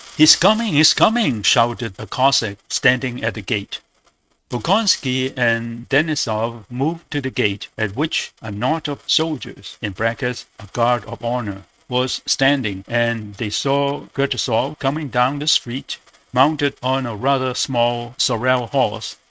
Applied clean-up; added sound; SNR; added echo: neural mask model RNNoise.